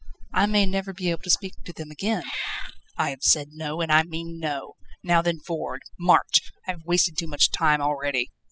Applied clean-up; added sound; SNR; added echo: classical method spectral subtraction.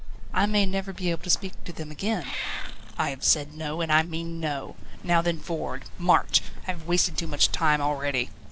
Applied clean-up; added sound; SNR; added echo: none; Meow / Purr; 1 dB; none.